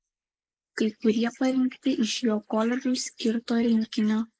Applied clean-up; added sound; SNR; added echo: neural mask model Resemble Enhance denoiser.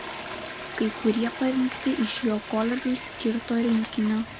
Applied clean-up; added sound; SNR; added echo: none; Toilet flush; 10 dB; none.